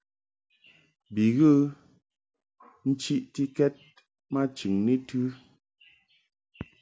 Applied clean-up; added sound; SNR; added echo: none; none; none; none.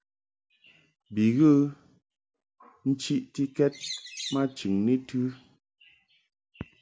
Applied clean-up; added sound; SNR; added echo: none; Bird; 11 dB; none.